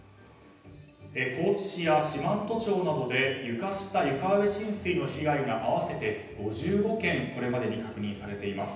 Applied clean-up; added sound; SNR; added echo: none; none; none; reverberation time 0.9 s.